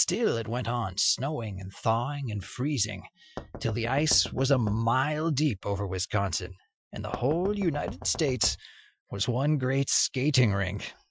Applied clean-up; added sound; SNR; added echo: classical method Wiener filter.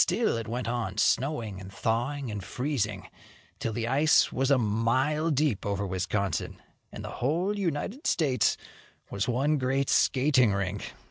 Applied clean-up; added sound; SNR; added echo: none; none; none; none.